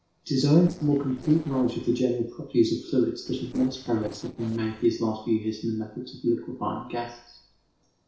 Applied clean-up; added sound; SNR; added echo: neural separator model SepFormer DNS4.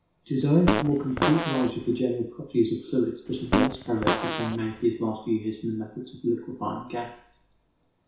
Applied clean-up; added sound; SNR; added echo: none; Fart; 1 dB; reverberation time 0.6 s.